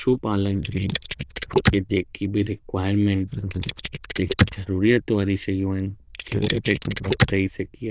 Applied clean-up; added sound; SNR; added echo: neural diffusion model UNIVERSE++.